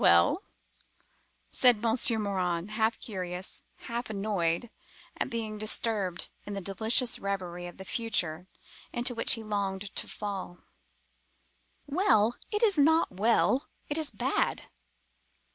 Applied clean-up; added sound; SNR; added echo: none; none; none; none.